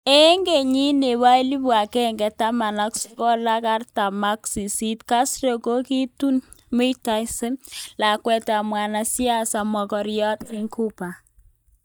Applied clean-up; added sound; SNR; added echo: neural mask model DeepFilterNet 3.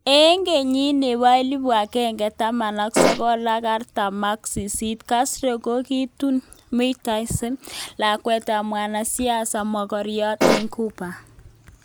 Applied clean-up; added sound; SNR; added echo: none; Fart; -4 dB; none.